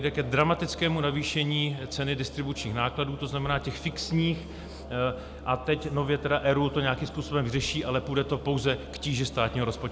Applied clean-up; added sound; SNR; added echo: none; Musical instrument; 16 dB; none.